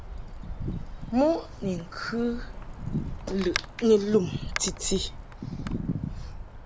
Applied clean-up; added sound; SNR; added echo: none; Wind; 8 dB; none.